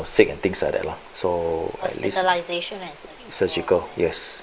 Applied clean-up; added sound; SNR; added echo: none; none; none; none.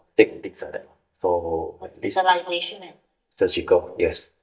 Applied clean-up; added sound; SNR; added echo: neural mask model DeepFilterNet 3.